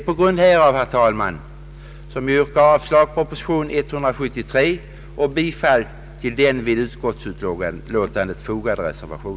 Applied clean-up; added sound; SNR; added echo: none; none; none; none.